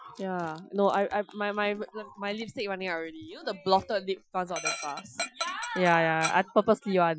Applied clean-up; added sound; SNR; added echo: classical method Wiener filter.